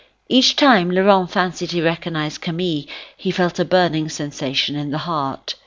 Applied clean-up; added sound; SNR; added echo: none; none; none; none.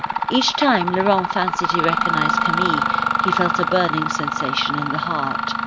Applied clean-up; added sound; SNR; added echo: none; Mechanisms; -2 dB; none.